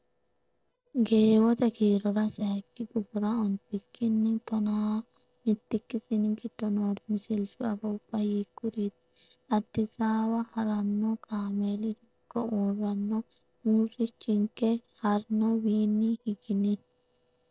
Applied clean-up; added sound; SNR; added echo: neural separator model SepFormer DNS4.